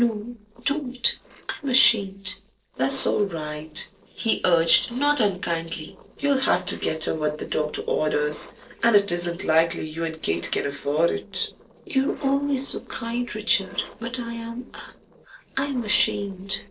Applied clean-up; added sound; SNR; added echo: neural separator model SepFormer DNS4.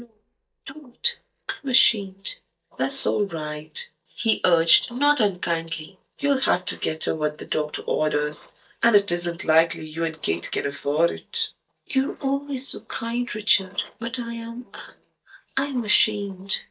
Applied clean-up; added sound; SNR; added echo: neural mask model DeepFilterNet 3.